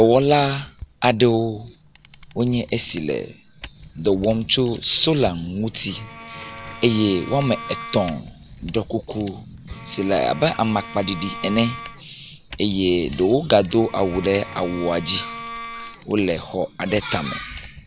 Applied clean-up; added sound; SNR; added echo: none; Bowed string instrument + Camera; 16 dB; none.